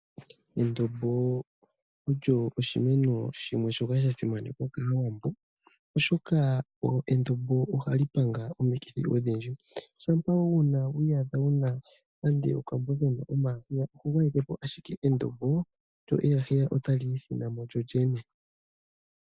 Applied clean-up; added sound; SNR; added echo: none; none; none; none.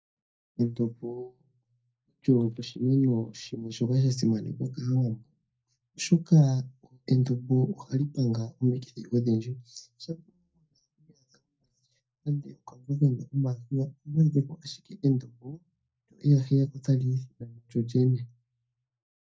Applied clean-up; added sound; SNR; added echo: neural mask model DeepFilterNet 3.